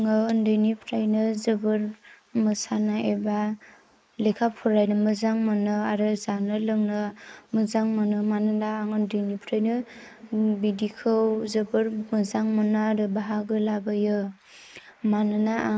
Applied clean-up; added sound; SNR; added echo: neural mask model Resemble Enhance denoiser.